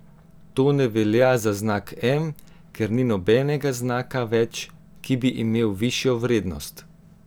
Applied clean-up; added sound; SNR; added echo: none; none; none; none.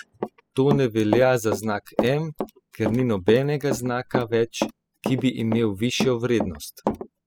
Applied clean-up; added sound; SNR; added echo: classical method spectral subtraction.